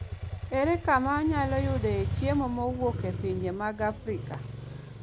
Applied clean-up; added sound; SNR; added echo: none; Motorcycle; 4 dB; none.